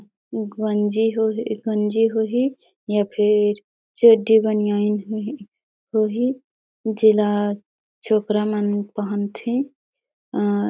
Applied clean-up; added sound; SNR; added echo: none; none; none; none.